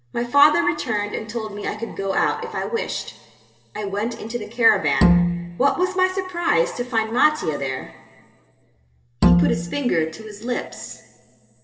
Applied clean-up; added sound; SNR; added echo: none; Bowed string instrument; -3 dB; reverberation time 1.9 s.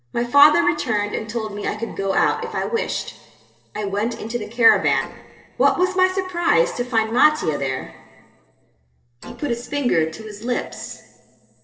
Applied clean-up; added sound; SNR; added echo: neural separator model SepFormer DNS4.